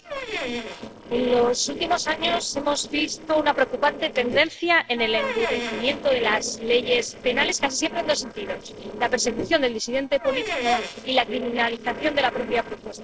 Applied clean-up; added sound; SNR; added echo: neural separator model SepFormer DNS4.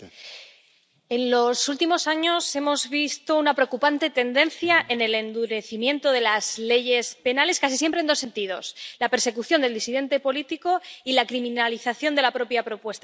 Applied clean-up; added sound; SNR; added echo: none; none; none; none.